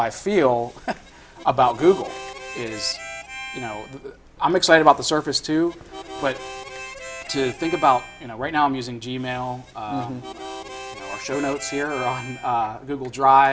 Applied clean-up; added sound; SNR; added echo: none; Harmonica; 15 dB; none.